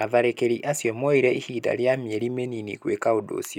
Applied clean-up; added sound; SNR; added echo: none; none; none; none.